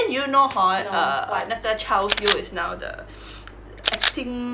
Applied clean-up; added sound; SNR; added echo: none; Camera; 3 dB; none.